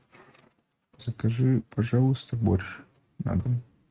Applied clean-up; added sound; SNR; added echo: neural mask model RNNoise.